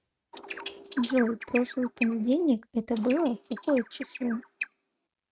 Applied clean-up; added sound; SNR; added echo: neural mask model RNNoise.